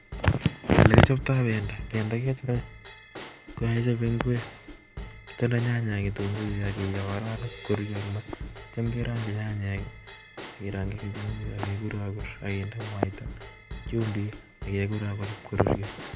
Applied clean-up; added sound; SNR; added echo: none; Bell / Drum / Drum kit; 12 dB; none.